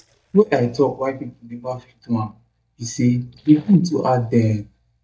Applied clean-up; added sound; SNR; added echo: neural mask model DeepFilterNet 3.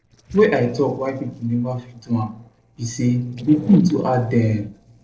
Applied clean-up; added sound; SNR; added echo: neural separator model SepFormer DNS4.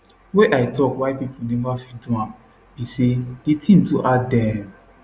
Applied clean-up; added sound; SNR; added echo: none; none; none; none.